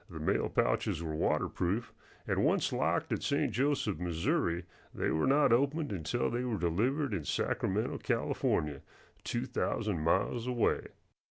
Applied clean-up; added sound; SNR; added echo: none; none; none; none.